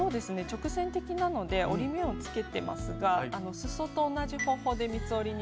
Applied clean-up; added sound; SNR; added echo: none; none; none; none.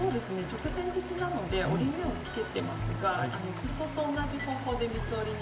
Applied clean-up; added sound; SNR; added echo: none; Stream; 12 dB; reverberation time 0.7 s.